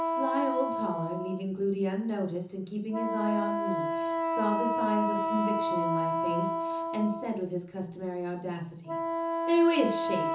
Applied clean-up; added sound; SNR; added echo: none; Wind instrument, woodwind instrument; 0 dB; reverberation time 0.7 s.